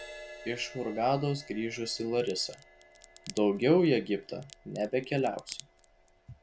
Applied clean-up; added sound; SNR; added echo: none; Crack + Crash cymbal; 19 dB; none.